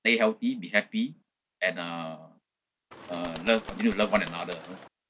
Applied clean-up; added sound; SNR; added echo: none; Bird; 12 dB; none.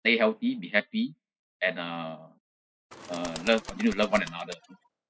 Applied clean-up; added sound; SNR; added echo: classical method spectral subtraction.